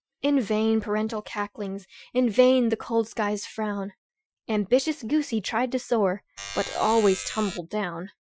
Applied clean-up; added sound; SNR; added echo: classical method Wiener filter.